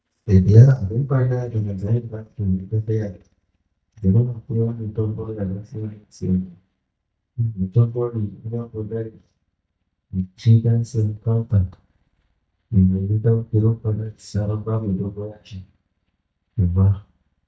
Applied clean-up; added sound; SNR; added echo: neural mask model DeepFilterNet 3.